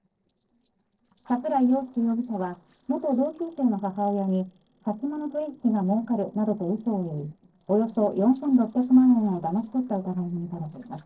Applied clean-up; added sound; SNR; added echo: neural separator model SepFormer DNS4.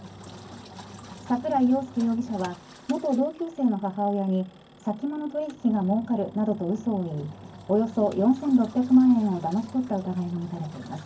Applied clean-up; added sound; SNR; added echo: none; Engine; 20 dB; reverberation time 0.3 s.